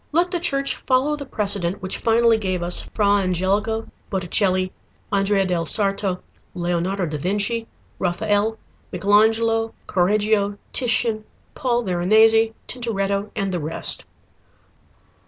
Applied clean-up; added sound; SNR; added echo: none; none; none; none.